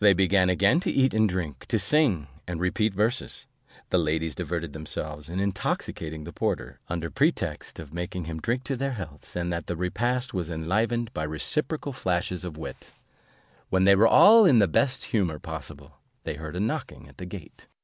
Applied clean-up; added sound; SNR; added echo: none; none; none; none.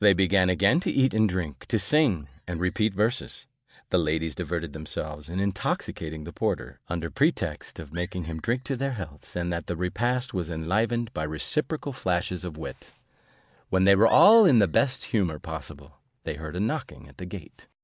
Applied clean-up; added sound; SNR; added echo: neural mask model DeepFilterNet 3.